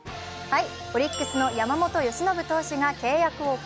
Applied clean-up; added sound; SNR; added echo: none; none; none; none.